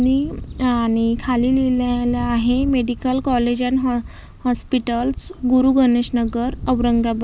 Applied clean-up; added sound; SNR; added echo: none; Wind / Bird; 13 dB; none.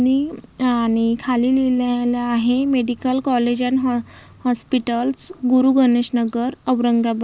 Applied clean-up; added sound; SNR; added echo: none; none; none; none.